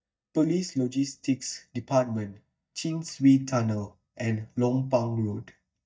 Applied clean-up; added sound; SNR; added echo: neural mask model DeepFilterNet 3.